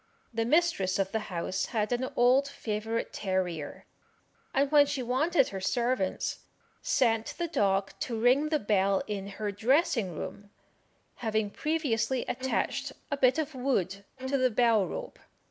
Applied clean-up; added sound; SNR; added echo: none; Bowed string instrument; 11 dB; none.